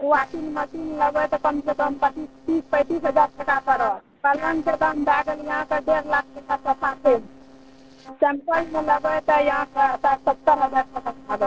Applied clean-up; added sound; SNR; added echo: neural separator model SepFormer DNS4.